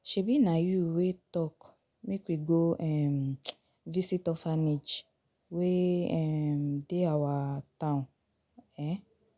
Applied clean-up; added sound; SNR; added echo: none; none; none; none.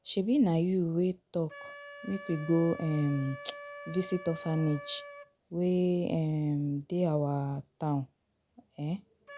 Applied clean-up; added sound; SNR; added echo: none; Wind instrument, woodwind instrument; 18 dB; none.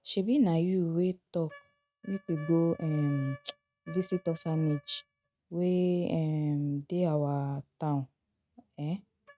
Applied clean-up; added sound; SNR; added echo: neural mask model RNNoise.